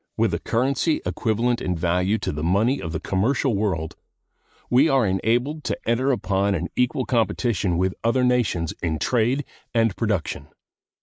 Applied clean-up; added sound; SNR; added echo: neural mask model Resemble Enhance denoiser.